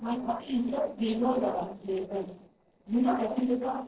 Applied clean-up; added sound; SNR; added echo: neural separator model SepFormer DNS4.